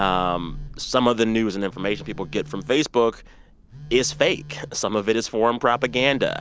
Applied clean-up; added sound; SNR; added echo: none; Telephone + Thunder; 16 dB; none.